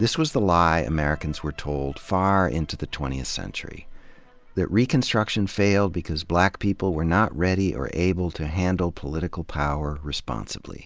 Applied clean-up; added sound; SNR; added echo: none; none; none; none.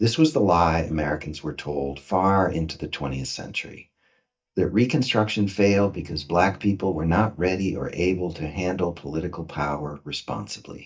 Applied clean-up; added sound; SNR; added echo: neural mask model DeepFilterNet 3.